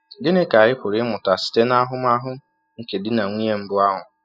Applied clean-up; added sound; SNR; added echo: classical method spectral subtraction.